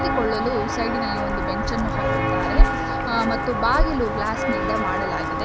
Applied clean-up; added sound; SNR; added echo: none; Walk, footsteps; -5 dB; none.